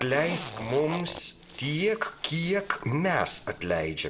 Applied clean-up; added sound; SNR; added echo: none; Zipper (clothing); 14 dB; reverberation time 0.5 s.